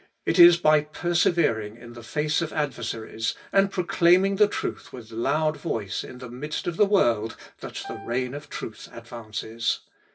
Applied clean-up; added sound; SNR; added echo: none; Piano; 18 dB; reverberation time 0.1 s.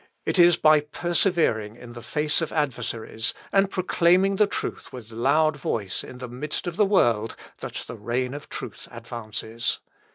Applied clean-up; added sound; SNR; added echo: none; none; none; none.